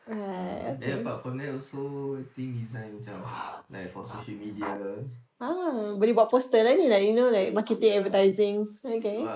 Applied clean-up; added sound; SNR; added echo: neural mask model Resemble Enhance denoiser.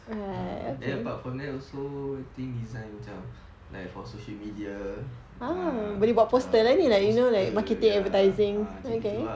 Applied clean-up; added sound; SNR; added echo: none; none; none; none.